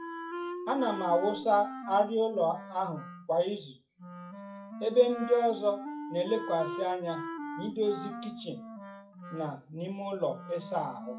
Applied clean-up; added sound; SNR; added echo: classical method WPE with log-MMSE.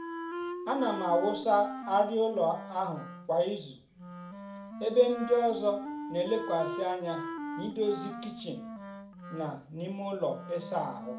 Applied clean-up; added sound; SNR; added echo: none; Wind instrument, woodwind instrument; 9 dB; reverberation time 0.4 s.